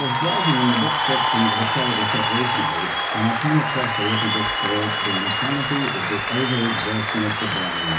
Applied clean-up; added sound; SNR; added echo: none; Applause / Cheering; -2 dB; reverberation time 0.4 s.